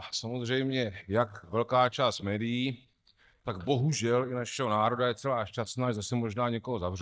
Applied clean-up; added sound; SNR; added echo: neural mask model DeepFilterNet 3.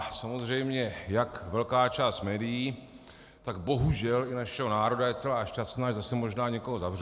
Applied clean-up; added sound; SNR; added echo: none; none; none; none.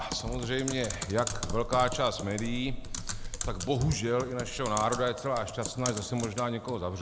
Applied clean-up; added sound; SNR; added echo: none; Typing; 7 dB; none.